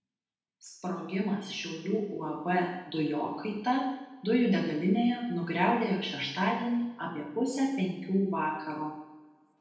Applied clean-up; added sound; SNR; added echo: none; none; none; reverberation time 0.9 s.